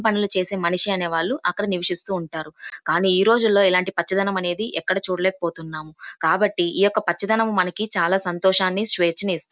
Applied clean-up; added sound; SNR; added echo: none; none; none; none.